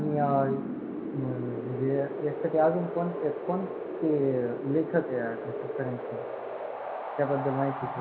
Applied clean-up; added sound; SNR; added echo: none; Wind; 5 dB; reverberation time 1.4 s.